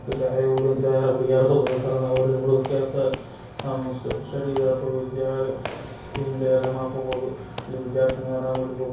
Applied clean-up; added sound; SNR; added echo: none; Squeak / Walk, footsteps; 15 dB; reverberation time 0.6 s.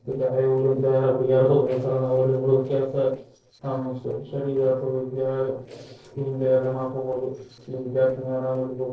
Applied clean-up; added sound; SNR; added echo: neural separator model SepFormer DNS4.